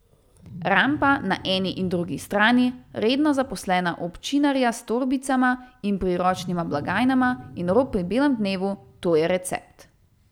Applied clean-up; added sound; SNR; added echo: none; Wild animals; 20 dB; none.